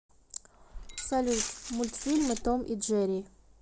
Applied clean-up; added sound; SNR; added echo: none; Glass; 8 dB; none.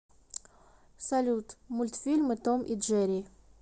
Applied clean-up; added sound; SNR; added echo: none; none; none; none.